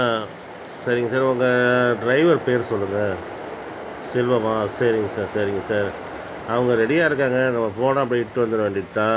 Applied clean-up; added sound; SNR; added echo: none; Train; 13 dB; none.